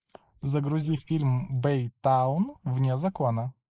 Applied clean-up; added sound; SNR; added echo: neural mask model Resemble Enhance denoiser.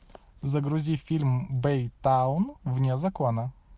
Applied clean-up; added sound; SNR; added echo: none; none; none; none.